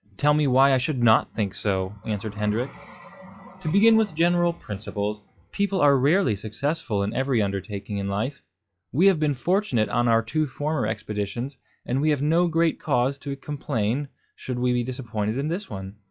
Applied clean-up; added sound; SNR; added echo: classical method log-MMSE.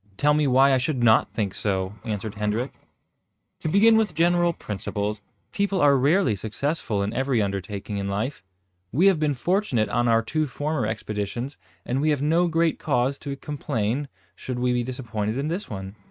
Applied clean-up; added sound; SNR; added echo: neural mask model RNNoise.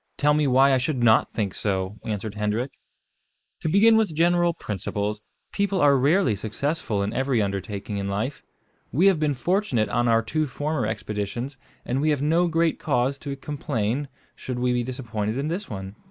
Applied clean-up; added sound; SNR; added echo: neural mask model Resemble Enhance denoiser.